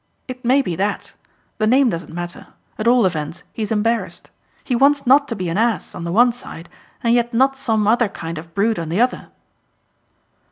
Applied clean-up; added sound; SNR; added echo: none; none; none; none.